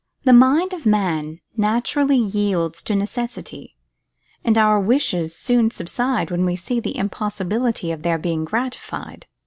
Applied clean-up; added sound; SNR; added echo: none; none; none; none.